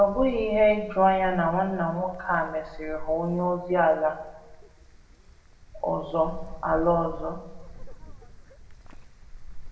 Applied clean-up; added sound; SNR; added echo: none; Wind; 13 dB; reverberation time 0.8 s.